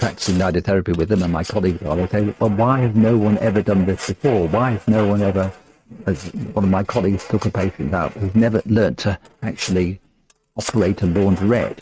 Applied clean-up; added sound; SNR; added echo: neural mask model RNNoise.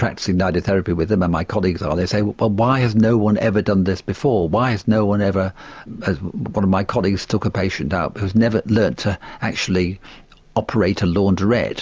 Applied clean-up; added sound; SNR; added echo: none; none; none; none.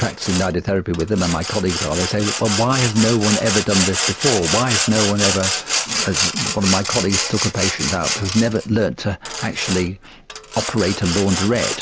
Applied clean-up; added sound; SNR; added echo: none; Sawing; 3 dB; none.